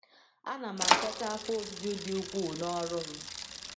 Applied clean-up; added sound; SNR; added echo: none; Bicycle; -5 dB; none.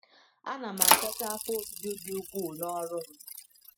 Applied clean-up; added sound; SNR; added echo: classical method spectral subtraction.